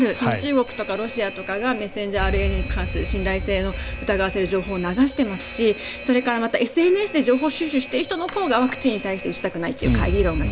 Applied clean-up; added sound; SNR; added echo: none; Alarm; 7 dB; none.